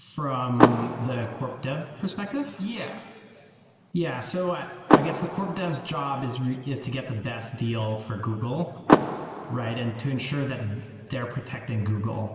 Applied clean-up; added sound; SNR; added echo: none; Car; -1 dB; reverberation time 2.3 s.